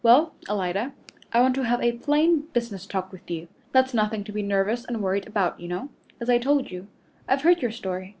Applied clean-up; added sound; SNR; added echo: none; none; none; none.